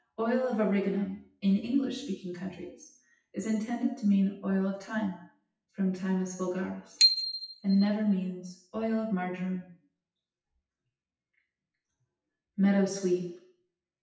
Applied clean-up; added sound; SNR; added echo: classical method WPE with log-MMSE.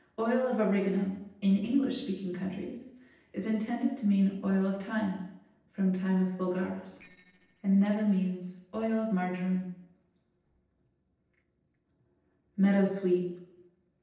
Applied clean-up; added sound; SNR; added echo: neural separator model SepFormer DNS4.